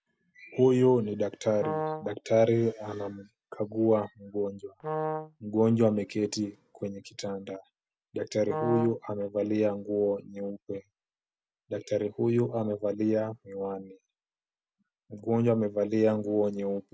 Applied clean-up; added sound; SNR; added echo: none; Brass instrument; 4 dB; none.